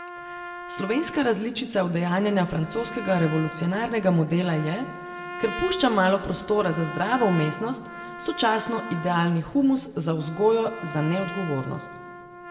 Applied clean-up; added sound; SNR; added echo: none; Trumpet; 12 dB; reverberation time 1.4 s.